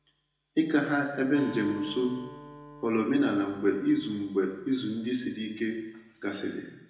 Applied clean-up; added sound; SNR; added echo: none; Acoustic guitar; 19 dB; reverberation time 0.9 s.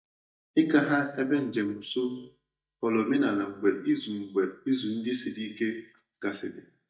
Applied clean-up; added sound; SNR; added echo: neural mask model DeepFilterNet 3.